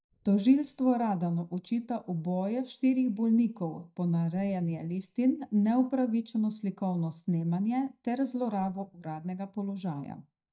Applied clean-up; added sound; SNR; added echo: neural mask model DeepFilterNet 3.